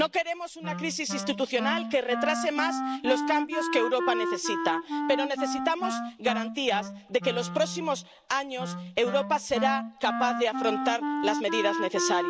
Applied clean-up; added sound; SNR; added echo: none; Wind instrument, woodwind instrument; 3 dB; none.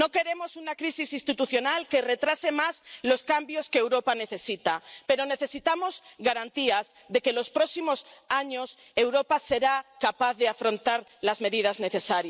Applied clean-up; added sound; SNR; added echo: none; none; none; none.